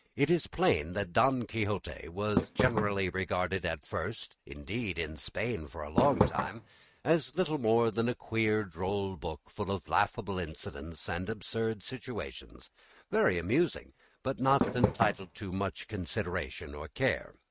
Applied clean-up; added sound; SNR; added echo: neural mask model RNNoise.